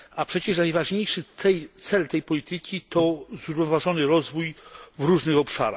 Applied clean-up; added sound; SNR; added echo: none; none; none; none.